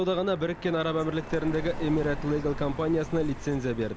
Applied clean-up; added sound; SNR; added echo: none; Car passing by; 9 dB; none.